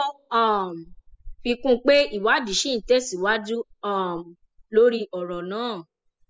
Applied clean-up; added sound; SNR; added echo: classical method spectral subtraction.